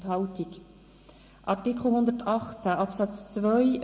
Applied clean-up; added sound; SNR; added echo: none; none; none; reverberation time 0.9 s.